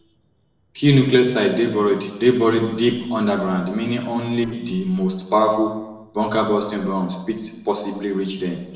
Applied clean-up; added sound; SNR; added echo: neural separator model SepFormer DNS4.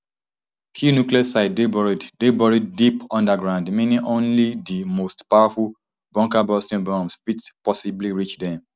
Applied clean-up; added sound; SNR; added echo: none; none; none; none.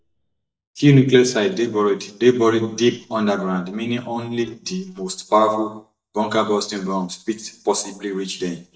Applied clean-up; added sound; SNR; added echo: neural mask model DeepFilterNet 3.